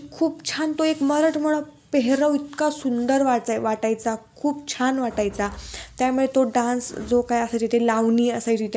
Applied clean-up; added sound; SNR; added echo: none; none; none; none.